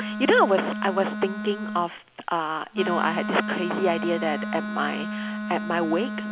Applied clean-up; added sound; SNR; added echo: none; Wind instrument, woodwind instrument; 5 dB; none.